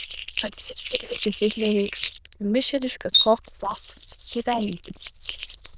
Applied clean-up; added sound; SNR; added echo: neural diffusion model UNIVERSE++.